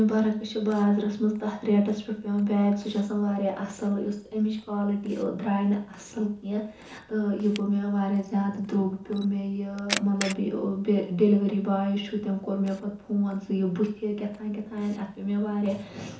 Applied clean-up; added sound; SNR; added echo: none; Camera; 19 dB; reverberation time 0.7 s.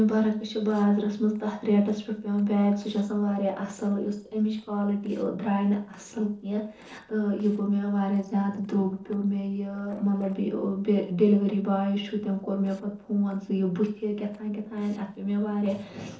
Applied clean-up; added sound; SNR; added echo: neural separator model SepFormer DNS4.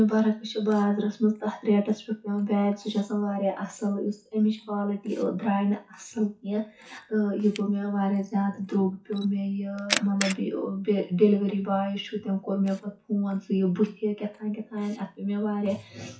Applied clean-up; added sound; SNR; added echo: classical method WPE with log-MMSE.